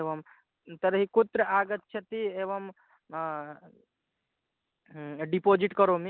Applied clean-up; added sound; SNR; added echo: none; none; none; none.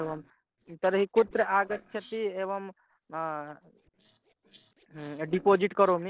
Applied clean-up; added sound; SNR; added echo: neural separator model SepFormer DNS4.